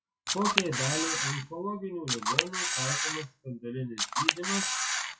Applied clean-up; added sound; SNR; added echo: classical method WPE with log-MMSE.